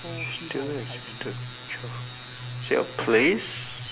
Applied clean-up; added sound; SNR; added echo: none; Typing; 18 dB; none.